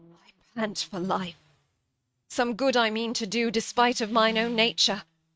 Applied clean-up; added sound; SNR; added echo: neural mask model RNNoise.